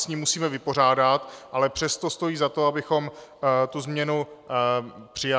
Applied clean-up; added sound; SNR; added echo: none; none; none; none.